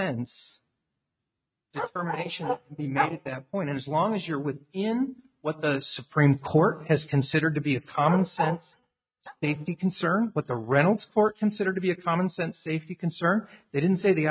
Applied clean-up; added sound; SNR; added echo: neural mask model RNNoise.